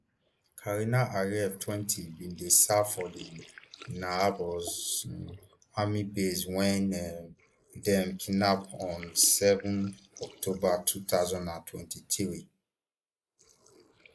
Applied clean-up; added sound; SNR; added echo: neural mask model Resemble Enhance denoiser.